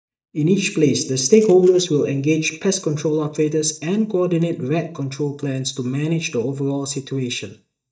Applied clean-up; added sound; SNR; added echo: neural mask model DeepFilterNet 3.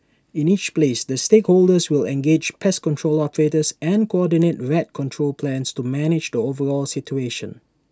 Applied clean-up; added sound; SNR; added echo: none; none; none; none.